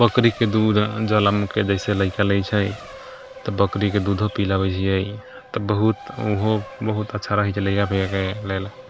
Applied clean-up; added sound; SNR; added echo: none; Race car, auto racing; 18 dB; none.